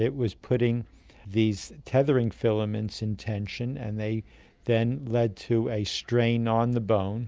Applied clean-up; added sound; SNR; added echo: none; none; none; none.